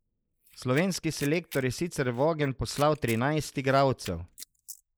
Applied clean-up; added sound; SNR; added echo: neural mask model Resemble Enhance denoiser.